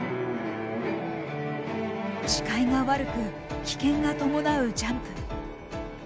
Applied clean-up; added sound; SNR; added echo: none; none; none; none.